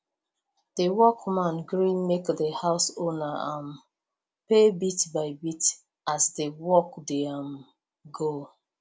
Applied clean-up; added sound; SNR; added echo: none; none; none; none.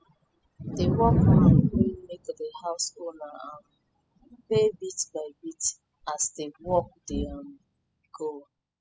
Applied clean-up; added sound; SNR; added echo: classical method spectral subtraction.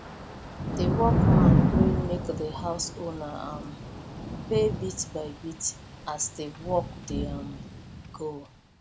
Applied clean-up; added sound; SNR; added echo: none; Thunder / Rain; -5 dB; none.